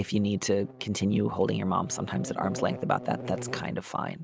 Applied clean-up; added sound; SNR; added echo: none; Buzz; 13 dB; none.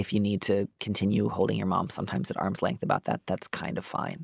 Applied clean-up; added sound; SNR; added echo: none; none; none; none.